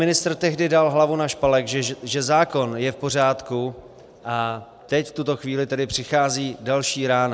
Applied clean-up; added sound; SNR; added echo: none; none; none; none.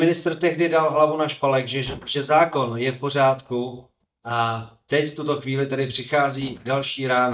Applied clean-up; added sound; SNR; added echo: neural mask model DeepFilterNet 3.